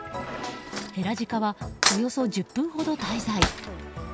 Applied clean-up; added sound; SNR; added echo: none; Cutlery, silverware / Drawer open or close; 3 dB; none.